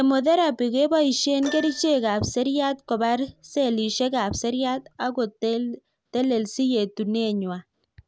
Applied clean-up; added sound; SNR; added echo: none; Keyboard (musical); 20 dB; none.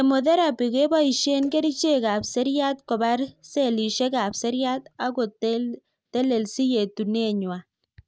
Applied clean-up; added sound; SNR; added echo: neural mask model DeepFilterNet 3.